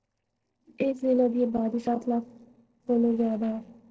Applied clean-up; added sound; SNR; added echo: neural separator model SepFormer DNS4.